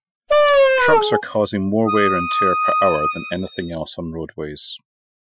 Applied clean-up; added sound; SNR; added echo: classical method Wiener filter.